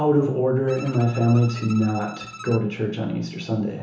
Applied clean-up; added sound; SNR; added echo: none; Bowed string instrument; 18 dB; reverberation time 0.8 s.